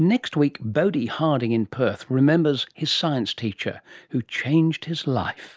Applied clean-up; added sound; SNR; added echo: none; none; none; none.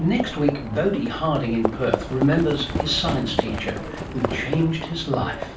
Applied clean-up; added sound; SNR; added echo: none; Livestock, farm animals, working animals; 5 dB; reverberation time 0.3 s.